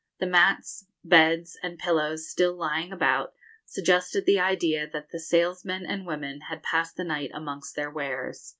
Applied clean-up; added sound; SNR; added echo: none; none; none; none.